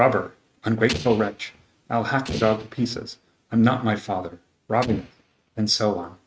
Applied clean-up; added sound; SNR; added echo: neural mask model RNNoise.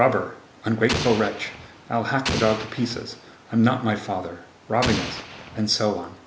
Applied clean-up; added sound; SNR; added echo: none; Explosion; 7 dB; none.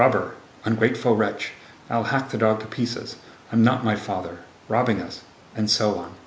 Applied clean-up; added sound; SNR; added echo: none; none; none; none.